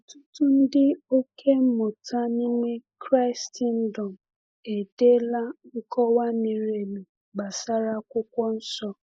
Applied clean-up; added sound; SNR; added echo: neural mask model Resemble Enhance denoiser.